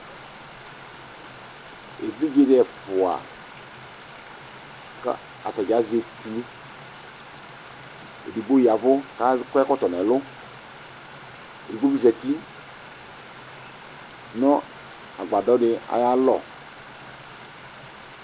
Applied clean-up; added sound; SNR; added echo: none; Stream; 16 dB; none.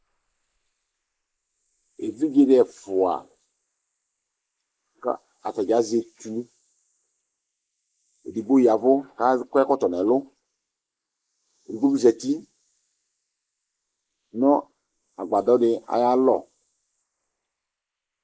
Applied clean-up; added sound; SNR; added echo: neural mask model Resemble Enhance denoiser.